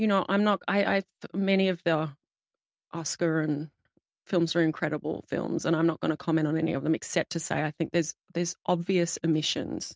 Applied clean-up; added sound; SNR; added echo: none; none; none; none.